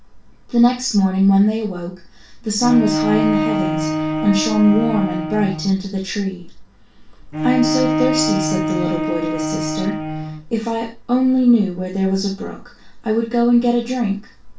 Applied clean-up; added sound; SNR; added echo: none; Bowed string instrument; 2 dB; reverberation time 0.3 s.